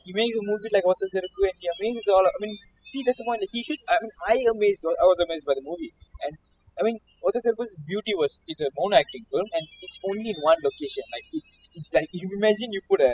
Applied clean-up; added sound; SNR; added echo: classical method spectral subtraction.